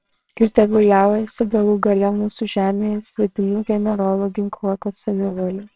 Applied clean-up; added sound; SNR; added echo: neural separator model SepFormer WHAMR!.